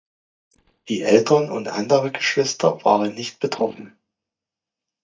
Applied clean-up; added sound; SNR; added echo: neural mask model DeepFilterNet 3.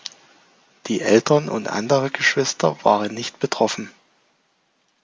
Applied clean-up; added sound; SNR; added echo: none; none; none; none.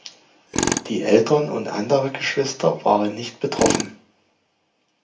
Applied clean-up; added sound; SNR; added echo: none; Tools; 8 dB; reverberation time 0.3 s.